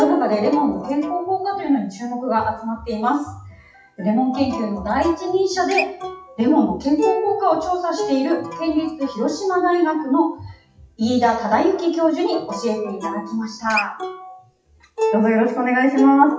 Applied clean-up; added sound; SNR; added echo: classical method WPE with log-MMSE.